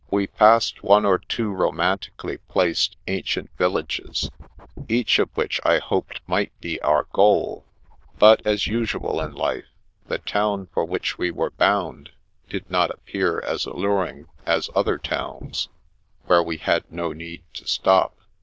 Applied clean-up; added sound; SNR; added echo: neural diffusion model UNIVERSE++.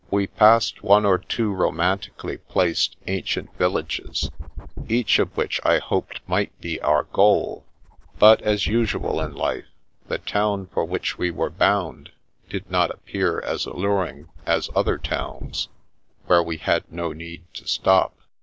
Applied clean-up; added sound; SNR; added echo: none; Dog; 12 dB; none.